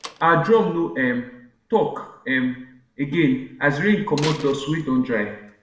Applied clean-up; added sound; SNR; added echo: none; Slam; 20 dB; reverberation time 0.7 s.